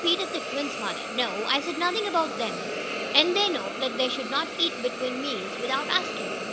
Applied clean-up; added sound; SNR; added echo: none; Hiss; 5 dB; none.